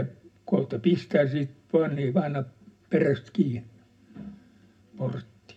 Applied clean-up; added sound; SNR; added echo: none; none; none; reverberation time 0.2 s.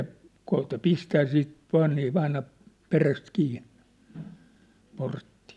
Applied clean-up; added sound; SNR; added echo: none; none; none; none.